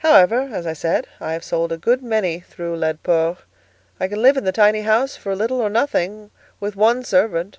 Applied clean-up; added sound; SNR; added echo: none; none; none; none.